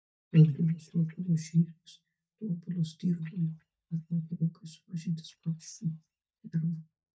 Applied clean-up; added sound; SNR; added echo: neural mask model DeepFilterNet 3.